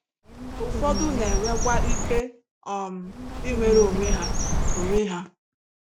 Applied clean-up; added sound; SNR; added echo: none; Bird; -3 dB; none.